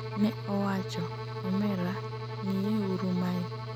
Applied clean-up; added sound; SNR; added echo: none; Bowed string instrument + Mechanical fan; 5 dB; none.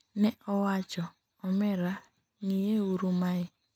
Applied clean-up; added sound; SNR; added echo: none; none; none; none.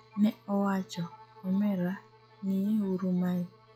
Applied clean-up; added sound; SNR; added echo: classical method log-MMSE.